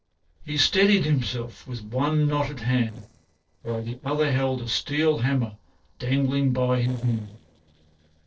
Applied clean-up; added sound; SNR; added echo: neural separator model SepFormer DNS4.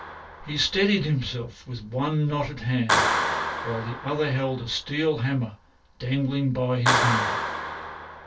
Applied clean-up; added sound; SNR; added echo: none; Clapping; 3 dB; reverberation time 0.2 s.